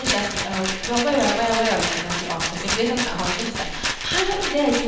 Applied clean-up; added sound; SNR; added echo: none; Rattle; 3 dB; reverberation time 1.1 s.